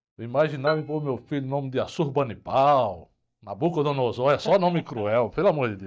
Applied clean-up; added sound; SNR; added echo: neural mask model DeepFilterNet 3.